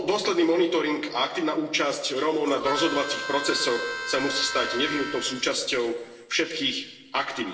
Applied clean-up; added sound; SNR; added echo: none; Harmonica; 7 dB; reverberation time 1.2 s.